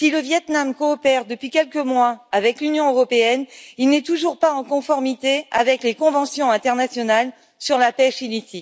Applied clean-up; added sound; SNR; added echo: none; none; none; none.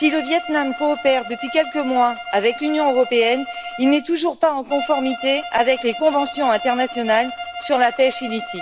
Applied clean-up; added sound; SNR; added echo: none; Bowed string instrument; 11 dB; none.